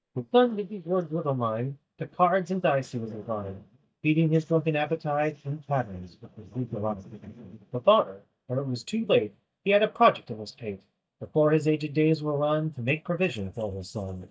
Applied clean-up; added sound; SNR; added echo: neural mask model DeepFilterNet 3.